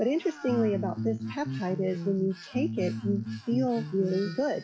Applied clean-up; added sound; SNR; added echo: classical method log-MMSE.